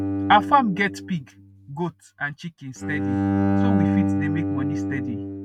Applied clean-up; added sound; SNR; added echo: neural mask model RNNoise.